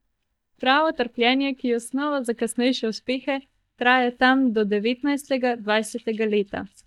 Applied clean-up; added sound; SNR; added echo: neural mask model DeepFilterNet 3.